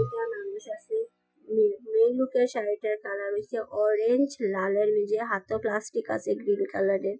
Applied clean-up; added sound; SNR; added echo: classical method Wiener filter.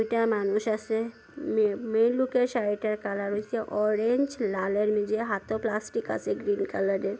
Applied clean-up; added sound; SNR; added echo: none; none; none; none.